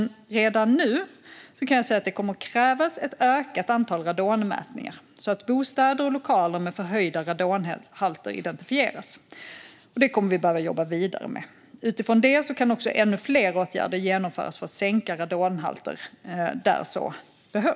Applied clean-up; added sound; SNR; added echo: none; none; none; none.